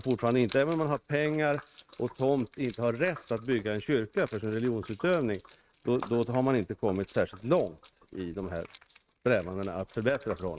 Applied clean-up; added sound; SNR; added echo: neural mask model RNNoise.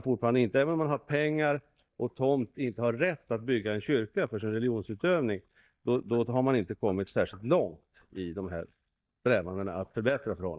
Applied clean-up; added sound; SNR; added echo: neural mask model DeepFilterNet 3.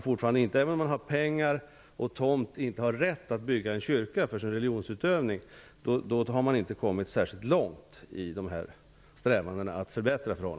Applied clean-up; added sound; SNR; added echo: none; none; none; none.